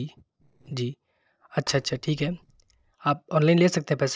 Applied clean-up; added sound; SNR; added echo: neural separator model SepFormer DNS4.